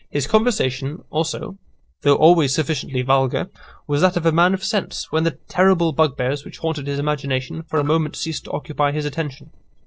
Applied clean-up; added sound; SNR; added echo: neural separator model SepFormer DNS4.